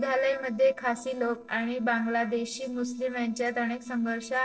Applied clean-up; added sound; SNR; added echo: neural separator model SepFormer DNS4.